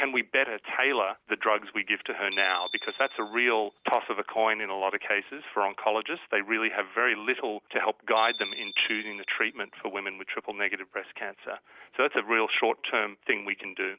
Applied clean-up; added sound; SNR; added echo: none; Bicycle bell; 13 dB; none.